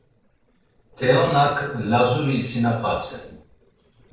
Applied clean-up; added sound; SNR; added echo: neural separator model SepFormer DNS4.